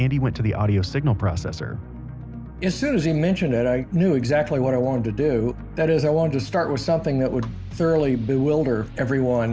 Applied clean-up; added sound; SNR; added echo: none; none; none; none.